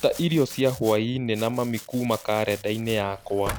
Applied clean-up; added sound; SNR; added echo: none; Domestic sounds, home sounds + Sliding door; 16 dB; none.